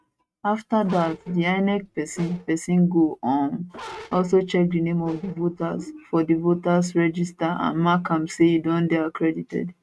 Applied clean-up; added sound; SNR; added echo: neural mask model RNNoise.